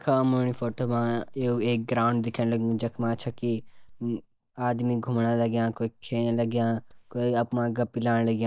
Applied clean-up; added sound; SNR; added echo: neural mask model DeepFilterNet 3.